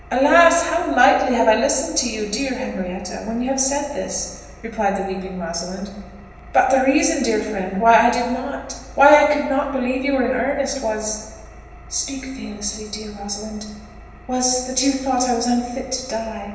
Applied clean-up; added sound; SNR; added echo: none; Engine; 20 dB; reverberation time 1.0 s.